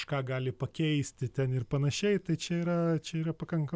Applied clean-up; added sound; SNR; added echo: none; none; none; none.